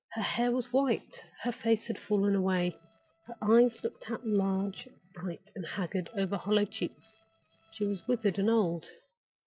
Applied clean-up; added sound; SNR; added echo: neural separator model SepFormer DNS4.